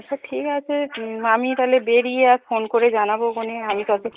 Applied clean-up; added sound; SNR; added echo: neural mask model Resemble Enhance denoiser.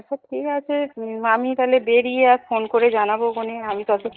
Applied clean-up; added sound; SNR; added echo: neural mask model DeepFilterNet 3.